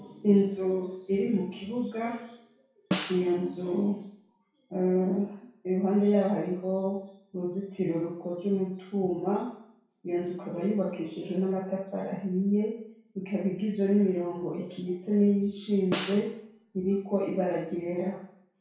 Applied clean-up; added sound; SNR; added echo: none; Snare drum; 7 dB; reverberation time 0.6 s.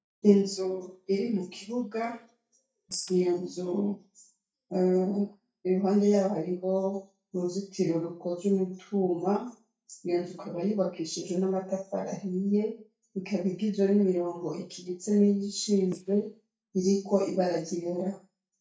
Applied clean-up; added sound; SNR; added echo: neural mask model DeepFilterNet 3.